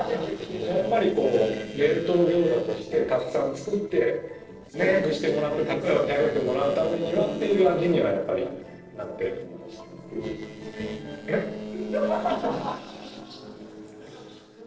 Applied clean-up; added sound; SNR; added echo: neural separator model SepFormer DNS4.